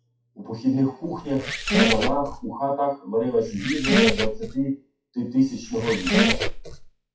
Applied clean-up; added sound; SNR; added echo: classical method WPE with log-MMSE.